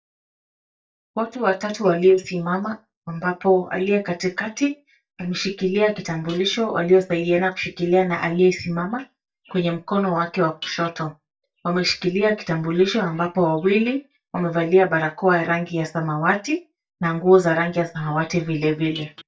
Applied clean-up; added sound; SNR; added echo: neural mask model DeepFilterNet 3.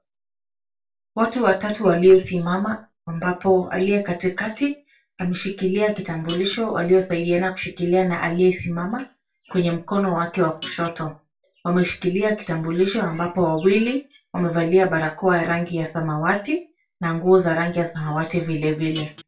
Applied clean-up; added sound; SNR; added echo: none; Guitar; 15 dB; reverberation time 0.2 s.